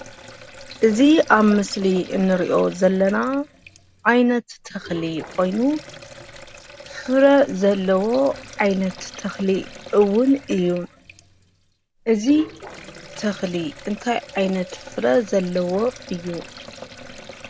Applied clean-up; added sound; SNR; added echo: none; Sink (filling or washing); 19 dB; none.